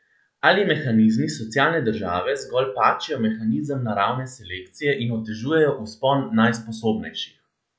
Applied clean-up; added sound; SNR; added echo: none; none; none; none.